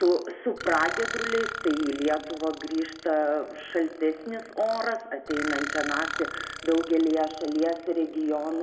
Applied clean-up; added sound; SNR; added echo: none; Burping, eructation; 10 dB; reverberation time 0.9 s.